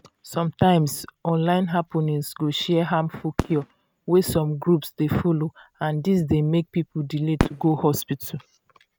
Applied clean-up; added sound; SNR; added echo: neural mask model RNNoise.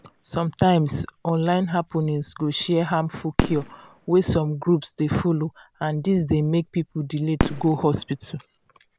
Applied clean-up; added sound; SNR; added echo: none; Fireworks; 11 dB; none.